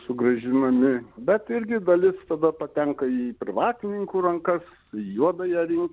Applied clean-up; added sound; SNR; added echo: none; none; none; none.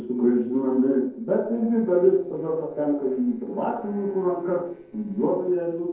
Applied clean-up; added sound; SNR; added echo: neural separator model SepFormer DNS4.